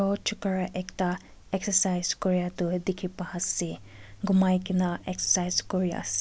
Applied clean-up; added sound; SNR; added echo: none; none; none; none.